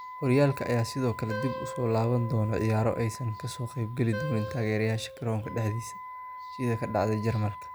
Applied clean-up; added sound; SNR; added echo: none; Wind instrument, woodwind instrument + Wind instrument, woodwind instrument; 11 dB; none.